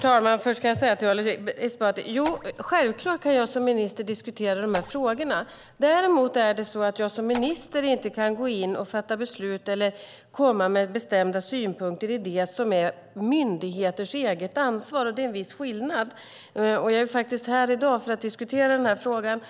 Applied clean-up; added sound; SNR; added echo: none; Raindrop / Splash, splatter; 18 dB; none.